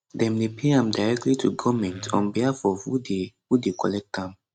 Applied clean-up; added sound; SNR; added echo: neural mask model RNNoise.